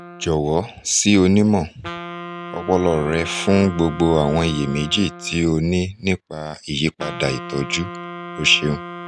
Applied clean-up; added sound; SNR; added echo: none; Wind instrument, woodwind instrument; 14 dB; none.